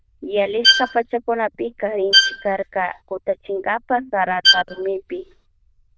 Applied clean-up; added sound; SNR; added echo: neural diffusion model UNIVERSE++.